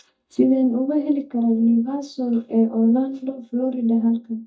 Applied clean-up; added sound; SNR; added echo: neural mask model DeepFilterNet 3.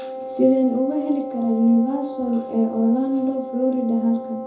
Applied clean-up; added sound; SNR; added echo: none; Wind instrument, woodwind instrument; 11 dB; reverberation time 0.6 s.